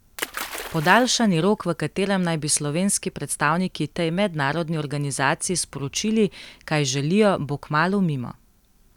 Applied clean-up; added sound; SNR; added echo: none; Splash, splatter; 14 dB; none.